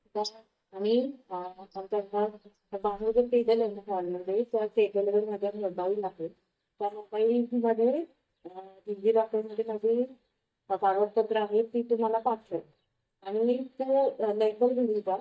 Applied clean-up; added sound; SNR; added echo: neural mask model DeepFilterNet 3.